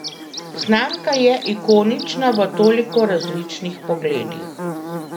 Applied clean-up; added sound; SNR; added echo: none; Buzz / Bird; 10 dB; none.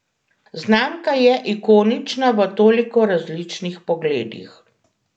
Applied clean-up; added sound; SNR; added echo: none; none; none; none.